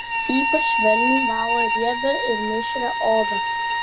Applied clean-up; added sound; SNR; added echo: none; Bowed string instrument; -2 dB; none.